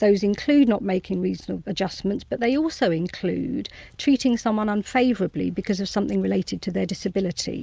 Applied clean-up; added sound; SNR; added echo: none; none; none; none.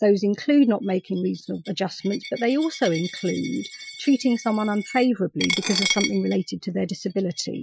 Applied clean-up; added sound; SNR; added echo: classical method Wiener filter.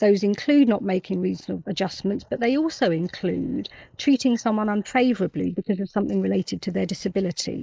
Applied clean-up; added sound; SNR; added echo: neural mask model Resemble Enhance denoiser.